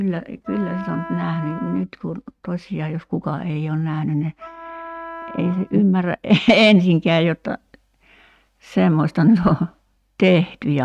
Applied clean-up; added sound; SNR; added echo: neural mask model RNNoise.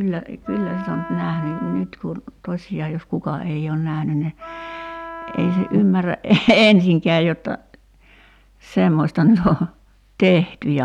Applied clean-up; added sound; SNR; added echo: none; Wind instrument, woodwind instrument; 15 dB; none.